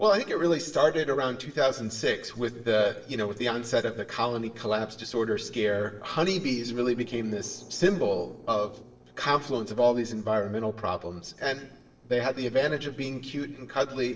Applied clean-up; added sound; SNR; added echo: neural separator model SepFormer DNS4.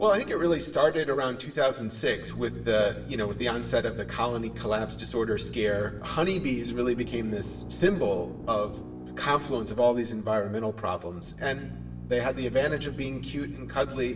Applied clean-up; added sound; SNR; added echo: none; Drill; 12 dB; reverberation time 0.8 s.